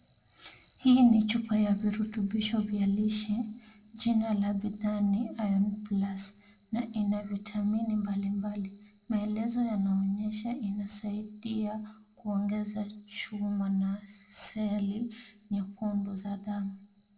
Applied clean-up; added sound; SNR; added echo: none; none; none; reverberation time 0.3 s.